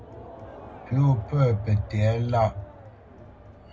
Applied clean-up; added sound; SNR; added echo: none; Crowd; 19 dB; reverberation time 0.3 s.